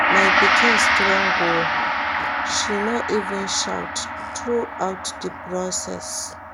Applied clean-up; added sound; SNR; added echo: none; Gong; -5 dB; none.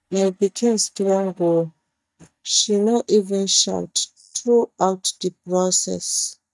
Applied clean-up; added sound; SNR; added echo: neural mask model DeepFilterNet 3.